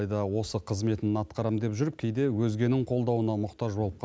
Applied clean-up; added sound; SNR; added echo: none; none; none; none.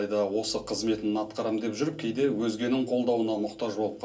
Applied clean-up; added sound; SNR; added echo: none; none; none; reverberation time 0.2 s.